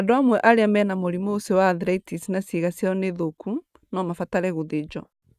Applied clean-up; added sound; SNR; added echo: none; none; none; none.